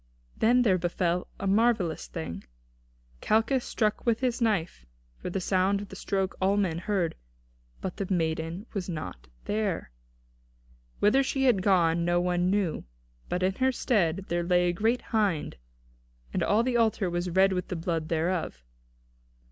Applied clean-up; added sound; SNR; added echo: none; none; none; none.